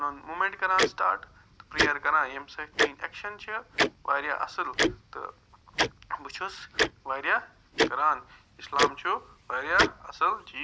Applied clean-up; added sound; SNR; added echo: none; Tick-tock; 1 dB; none.